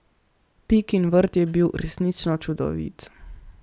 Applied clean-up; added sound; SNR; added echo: none; none; none; none.